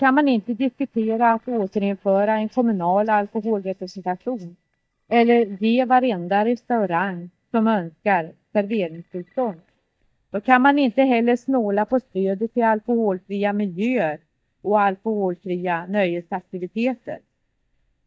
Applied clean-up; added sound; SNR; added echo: neural mask model DeepFilterNet 3.